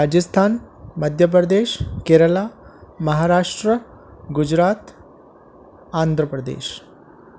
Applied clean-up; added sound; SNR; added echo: none; none; none; none.